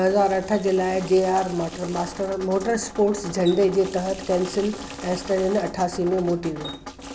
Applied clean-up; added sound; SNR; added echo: none; Water tap, faucet + Drip; 14 dB; none.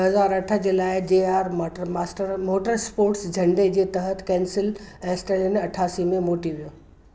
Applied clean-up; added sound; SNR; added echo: none; none; none; none.